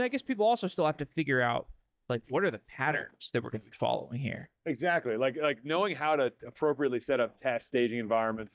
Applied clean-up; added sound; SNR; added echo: neural mask model DeepFilterNet 3.